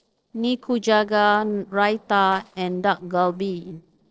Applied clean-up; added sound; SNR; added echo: neural separator model SepFormer DNS4.